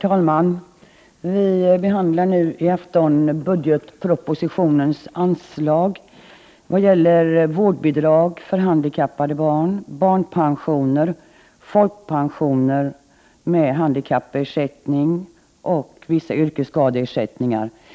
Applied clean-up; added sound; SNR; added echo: none; none; none; none.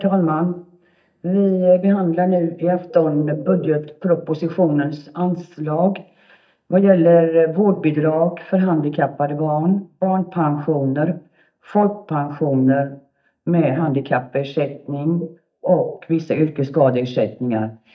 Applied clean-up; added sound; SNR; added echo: neural mask model DeepFilterNet 3.